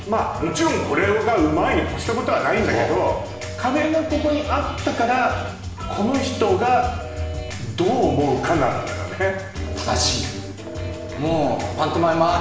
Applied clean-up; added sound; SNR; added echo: none; Telephone; 18 dB; reverberation time 0.9 s.